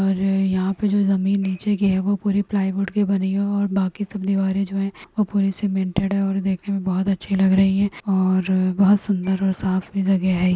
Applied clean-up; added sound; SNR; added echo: none; none; none; none.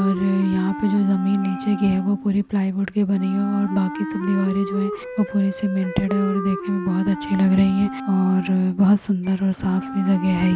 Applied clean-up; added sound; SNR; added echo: none; Wind instrument, woodwind instrument; 11 dB; none.